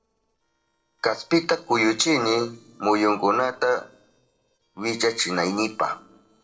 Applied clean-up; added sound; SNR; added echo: neural separator model SepFormer DNS4.